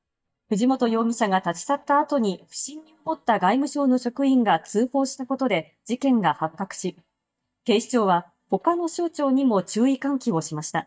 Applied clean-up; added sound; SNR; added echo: neural mask model DeepFilterNet 3.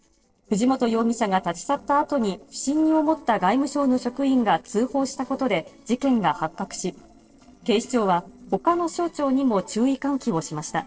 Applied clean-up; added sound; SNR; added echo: neural separator model SepFormer DNS4.